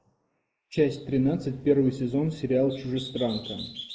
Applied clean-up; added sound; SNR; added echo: neural mask model Resemble Enhance denoiser.